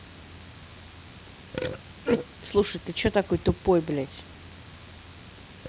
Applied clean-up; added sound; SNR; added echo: none; Burping, eructation; 7 dB; none.